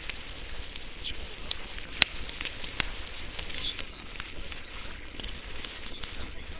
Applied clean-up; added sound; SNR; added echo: neural separator model SepFormer WHAMR!.